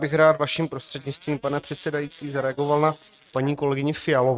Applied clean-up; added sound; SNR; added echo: neural mask model RNNoise.